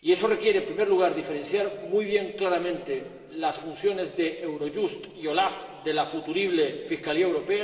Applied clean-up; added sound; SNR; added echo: none; none; none; reverberation time 2.8 s.